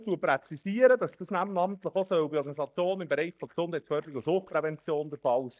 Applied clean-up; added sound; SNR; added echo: neural mask model DeepFilterNet 3.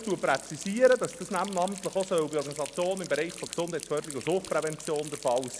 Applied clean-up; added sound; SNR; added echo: none; Rain; 13 dB; none.